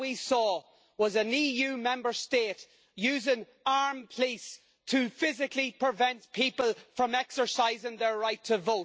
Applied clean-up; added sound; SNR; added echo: none; none; none; none.